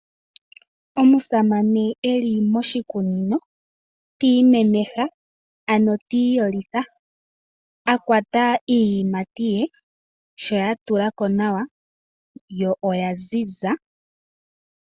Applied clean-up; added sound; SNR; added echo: none; none; none; none.